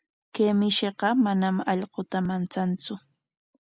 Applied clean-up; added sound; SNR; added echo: none; none; none; none.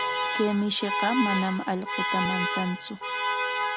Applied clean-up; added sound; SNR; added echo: none; Alarm; 0 dB; none.